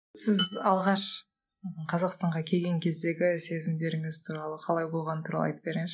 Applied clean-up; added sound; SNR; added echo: neural mask model RNNoise.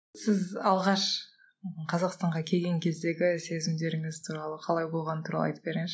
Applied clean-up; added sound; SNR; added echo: none; none; none; none.